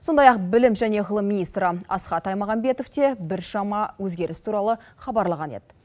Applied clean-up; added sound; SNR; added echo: none; none; none; none.